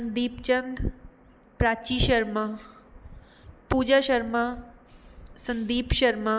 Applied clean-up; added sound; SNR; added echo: none; none; none; none.